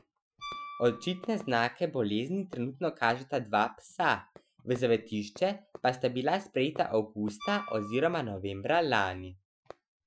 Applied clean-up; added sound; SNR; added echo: classical method Wiener filter.